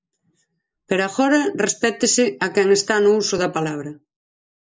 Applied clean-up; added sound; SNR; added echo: neural mask model Resemble Enhance denoiser.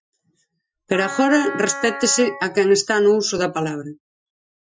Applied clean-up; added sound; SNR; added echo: classical method Wiener filter.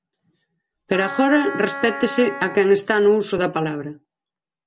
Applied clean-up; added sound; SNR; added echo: none; Wind instrument, woodwind instrument; 10 dB; none.